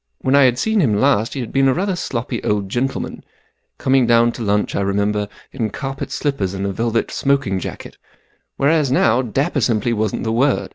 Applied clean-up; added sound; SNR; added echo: none; none; none; none.